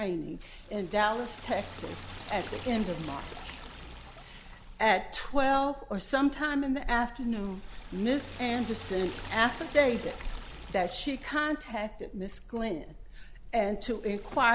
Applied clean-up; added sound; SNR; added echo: none; Liquid; 16 dB; none.